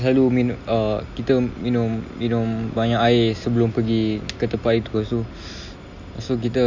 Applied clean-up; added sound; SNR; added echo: none; none; none; none.